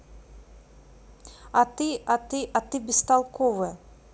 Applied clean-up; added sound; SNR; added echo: none; none; none; none.